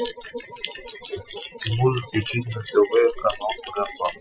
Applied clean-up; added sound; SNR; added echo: classical method Wiener filter.